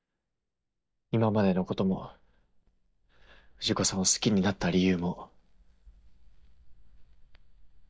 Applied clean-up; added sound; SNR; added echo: neural mask model DeepFilterNet 3.